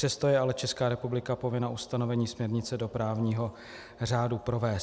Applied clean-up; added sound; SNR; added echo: none; none; none; none.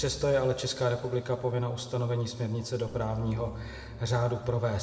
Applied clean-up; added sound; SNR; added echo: none; Keyboard (musical); 18 dB; reverberation time 1.6 s.